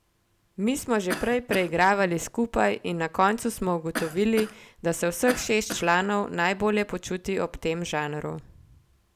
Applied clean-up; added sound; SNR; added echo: none; Cough; 11 dB; none.